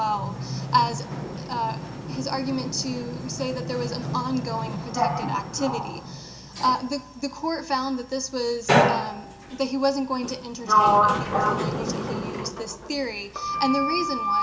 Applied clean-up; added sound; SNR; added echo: none; Sliding door; -1 dB; reverberation time 0.3 s.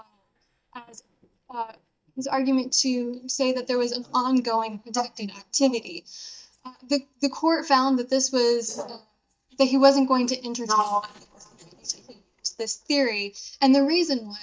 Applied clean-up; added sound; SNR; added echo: neural mask model DeepFilterNet 3.